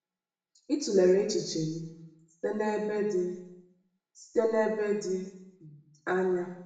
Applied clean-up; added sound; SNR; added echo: none; none; none; reverberation time 0.9 s.